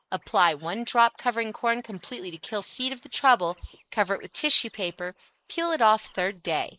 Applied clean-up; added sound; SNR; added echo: neural mask model Resemble Enhance denoiser.